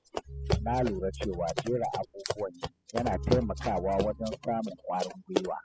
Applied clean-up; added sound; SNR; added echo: classical method spectral subtraction.